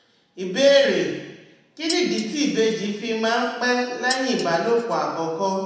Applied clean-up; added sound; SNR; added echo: none; Dishes, pots, and pans; 15 dB; reverberation time 1.0 s.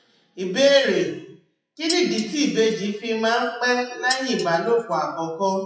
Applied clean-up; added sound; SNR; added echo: classical method WPE with log-MMSE.